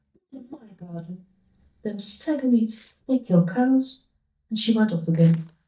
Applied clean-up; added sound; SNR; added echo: neural mask model DeepFilterNet 3.